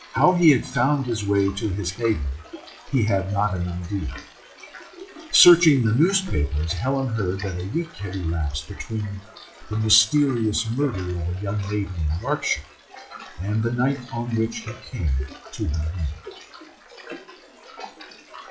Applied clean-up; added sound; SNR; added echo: classical method WPE with log-MMSE.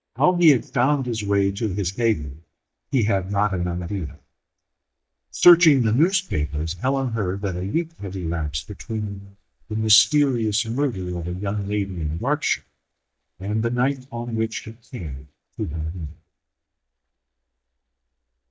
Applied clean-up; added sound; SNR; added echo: neural mask model DeepFilterNet 3.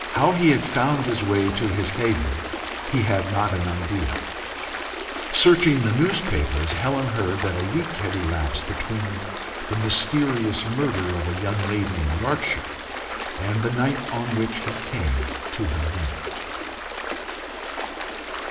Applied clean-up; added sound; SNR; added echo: none; Stream; 7 dB; reverberation time 0.9 s.